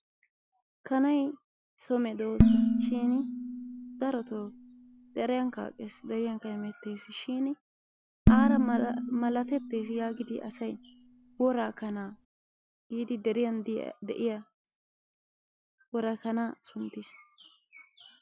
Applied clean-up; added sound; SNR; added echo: none; Dishes, pots, and pans; -4 dB; none.